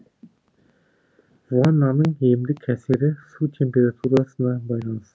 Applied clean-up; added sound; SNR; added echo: none; none; none; none.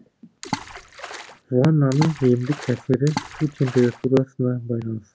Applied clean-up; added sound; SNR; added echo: none; Water / Splash, splatter; 12 dB; none.